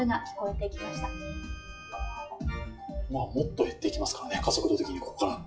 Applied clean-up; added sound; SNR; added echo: classical method WPE with log-MMSE.